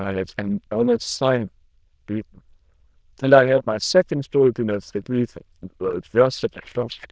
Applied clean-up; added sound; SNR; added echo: neural diffusion model UNIVERSE++.